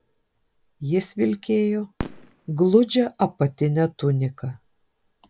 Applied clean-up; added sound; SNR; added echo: none; Fireworks; 20 dB; none.